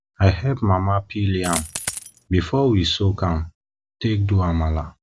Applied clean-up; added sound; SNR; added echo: none; Coin (dropping); 0 dB; none.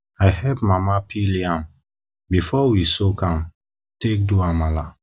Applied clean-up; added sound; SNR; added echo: none; none; none; none.